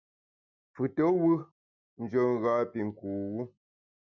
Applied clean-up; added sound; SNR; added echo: none; none; none; none.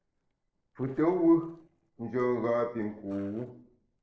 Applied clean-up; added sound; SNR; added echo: neural separator model SepFormer DNS4.